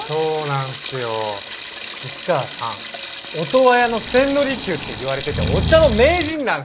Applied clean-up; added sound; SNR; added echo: none; Breathing + Sink (filling or washing); 4 dB; none.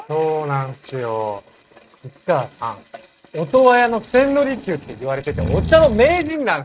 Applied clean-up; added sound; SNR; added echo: neural mask model RNNoise.